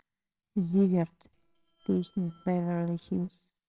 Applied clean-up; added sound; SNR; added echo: neural separator model SepFormer WHAMR!.